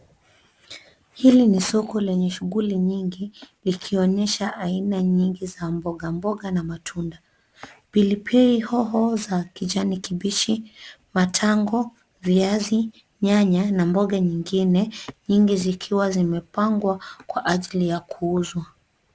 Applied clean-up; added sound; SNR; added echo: none; none; none; none.